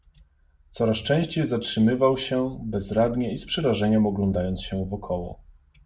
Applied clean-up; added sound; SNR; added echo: none; none; none; none.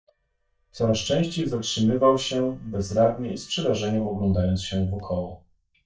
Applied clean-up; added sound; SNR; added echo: neural mask model DeepFilterNet 3.